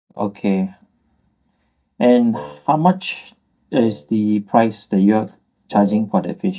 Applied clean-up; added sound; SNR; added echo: neural mask model DeepFilterNet 3.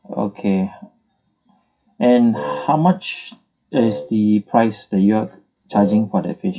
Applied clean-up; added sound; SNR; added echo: classical method WPE with log-MMSE.